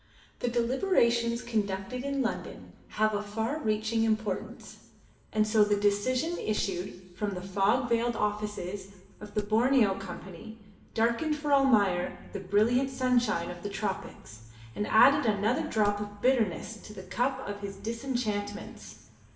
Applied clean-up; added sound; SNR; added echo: none; Wood; 15 dB; reverberation time 1.0 s.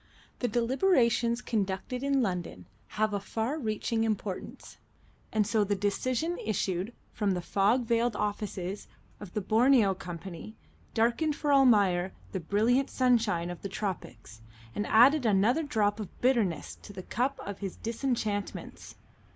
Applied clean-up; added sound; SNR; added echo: none; none; none; none.